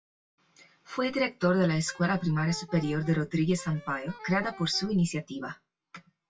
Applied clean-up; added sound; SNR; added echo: classical method WPE with log-MMSE.